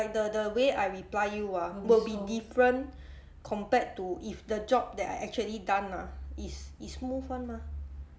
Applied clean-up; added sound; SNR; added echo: none; none; none; none.